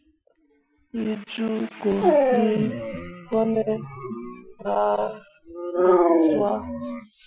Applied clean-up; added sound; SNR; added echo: classical method Wiener filter.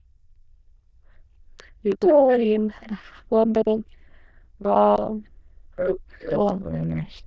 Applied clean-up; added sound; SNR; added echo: neural diffusion model UNIVERSE++.